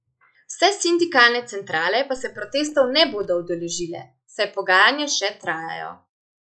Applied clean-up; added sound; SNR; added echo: neural mask model Resemble Enhance denoiser.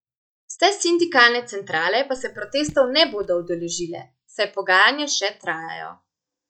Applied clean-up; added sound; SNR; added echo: neural mask model DeepFilterNet 3.